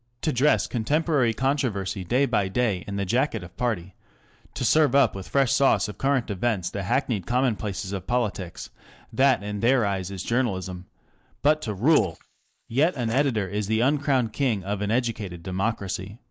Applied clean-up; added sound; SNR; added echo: neural mask model Resemble Enhance denoiser.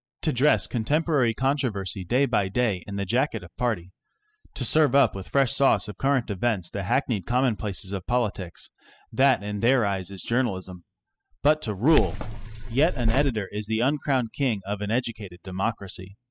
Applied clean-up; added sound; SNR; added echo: classical method spectral subtraction.